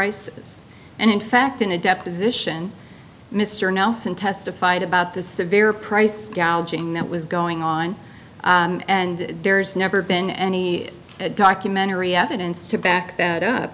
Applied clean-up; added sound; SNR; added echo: none; none; none; none.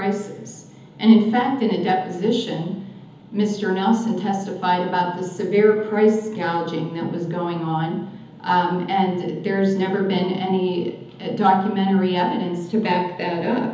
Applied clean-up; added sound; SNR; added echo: none; none; none; reverberation time 1.3 s.